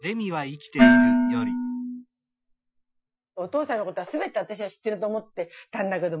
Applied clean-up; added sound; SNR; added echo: classical method Wiener filter.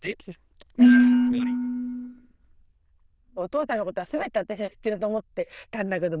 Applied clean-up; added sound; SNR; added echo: neural diffusion model UNIVERSE++.